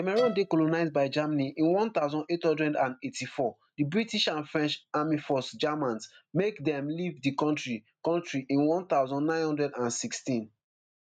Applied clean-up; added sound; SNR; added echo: neural mask model RNNoise.